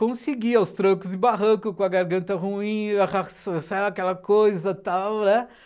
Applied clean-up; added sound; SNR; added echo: none; none; none; none.